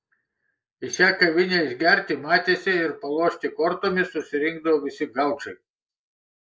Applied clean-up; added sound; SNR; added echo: neural mask model Resemble Enhance denoiser.